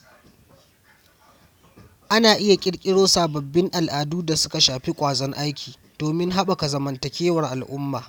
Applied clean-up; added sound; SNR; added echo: none; none; none; none.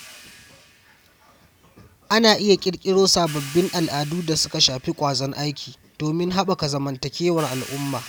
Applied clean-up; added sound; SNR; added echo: none; Hi-hat; 19 dB; none.